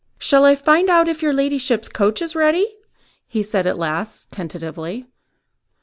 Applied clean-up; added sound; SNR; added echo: none; none; none; none.